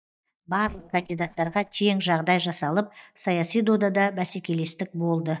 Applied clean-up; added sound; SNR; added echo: neural mask model DeepFilterNet 3.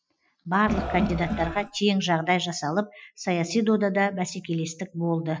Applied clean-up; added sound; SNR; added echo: classical method Wiener filter.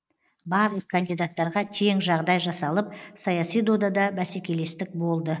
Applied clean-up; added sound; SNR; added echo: neural mask model Resemble Enhance denoiser.